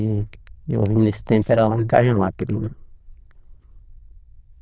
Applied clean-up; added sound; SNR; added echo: neural diffusion model UNIVERSE++.